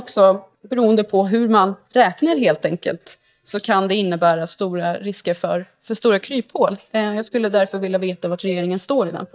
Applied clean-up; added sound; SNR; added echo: neural mask model DeepFilterNet 3.